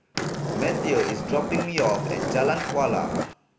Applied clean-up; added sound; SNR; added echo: none; Skateboard; 1 dB; none.